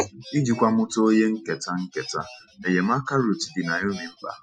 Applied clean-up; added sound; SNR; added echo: classical method Wiener filter.